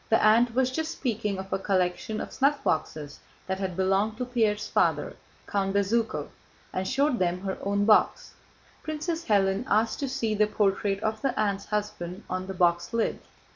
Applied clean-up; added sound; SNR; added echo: none; none; none; none.